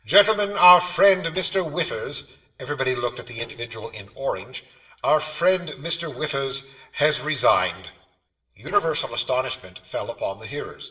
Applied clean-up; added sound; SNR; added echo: neural separator model SepFormer DNS4.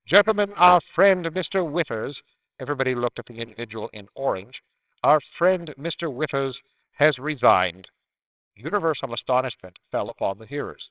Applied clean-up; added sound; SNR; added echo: neural separator model SepFormer WHAMR!.